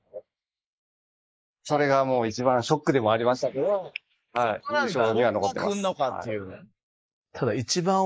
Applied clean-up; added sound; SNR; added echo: neural mask model Resemble Enhance denoiser.